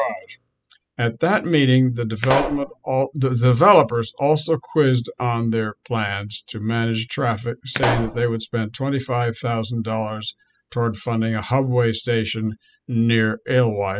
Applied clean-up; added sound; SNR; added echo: classical method spectral subtraction.